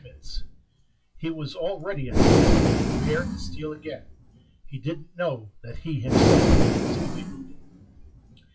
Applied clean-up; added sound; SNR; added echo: classical method WPE with log-MMSE.